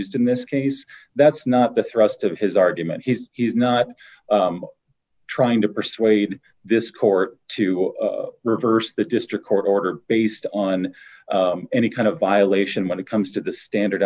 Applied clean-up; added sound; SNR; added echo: none; none; none; none.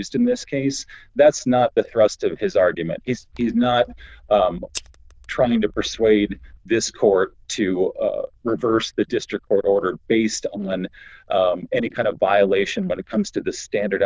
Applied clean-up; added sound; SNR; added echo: neural diffusion model UNIVERSE++.